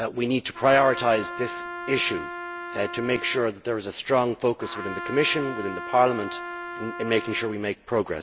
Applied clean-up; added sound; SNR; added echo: none; Trumpet; 10 dB; none.